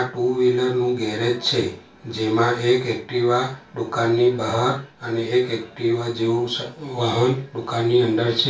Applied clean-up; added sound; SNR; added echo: none; none; none; reverberation time 0.2 s.